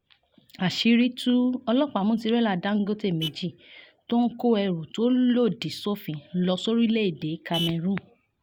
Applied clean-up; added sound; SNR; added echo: none; Vehicle horn, car horn, honking; 19 dB; none.